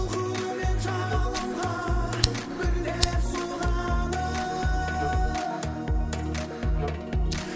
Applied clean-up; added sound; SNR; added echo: none; Fire + Wind instrument, woodwind instrument; 10 dB; none.